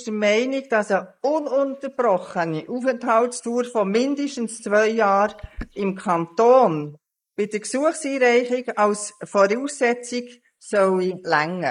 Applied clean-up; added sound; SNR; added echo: neural mask model Resemble Enhance denoiser.